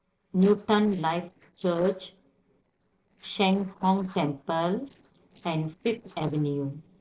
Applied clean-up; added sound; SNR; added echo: neural separator model SepFormer DNS4.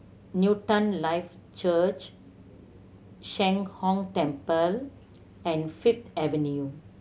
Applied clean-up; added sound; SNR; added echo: none; none; none; none.